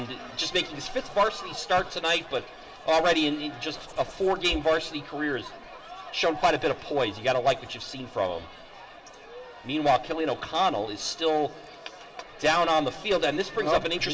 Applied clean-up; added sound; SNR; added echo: none; Zipper (clothing); 13 dB; reverberation time 1.6 s.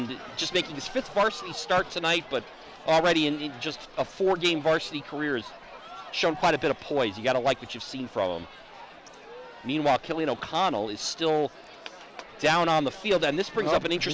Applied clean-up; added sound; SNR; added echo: none; none; none; none.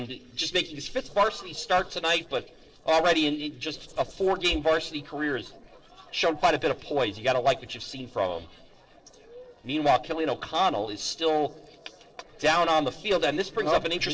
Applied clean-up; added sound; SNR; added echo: neural separator model SepFormer DNS4.